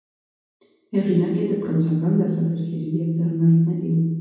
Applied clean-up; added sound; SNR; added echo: none; none; none; reverberation time 1.1 s.